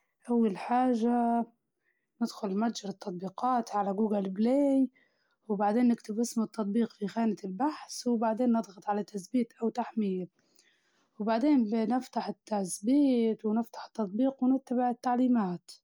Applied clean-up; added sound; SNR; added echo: none; none; none; none.